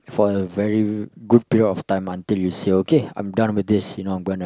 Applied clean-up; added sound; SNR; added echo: none; none; none; none.